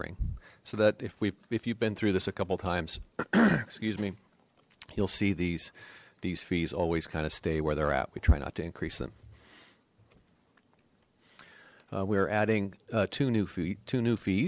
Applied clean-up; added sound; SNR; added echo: none; none; none; none.